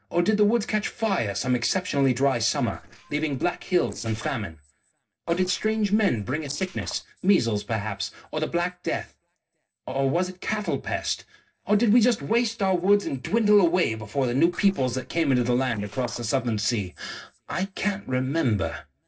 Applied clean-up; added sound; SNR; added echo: neural separator model SepFormer DNS4.